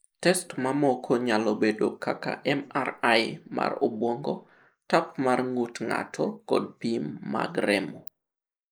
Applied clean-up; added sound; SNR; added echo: neural mask model Resemble Enhance denoiser.